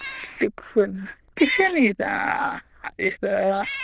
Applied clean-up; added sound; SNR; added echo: neural diffusion model UNIVERSE++.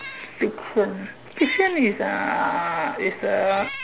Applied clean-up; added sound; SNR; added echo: none; Meow; 15 dB; none.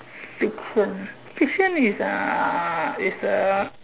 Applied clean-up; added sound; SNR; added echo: none; none; none; none.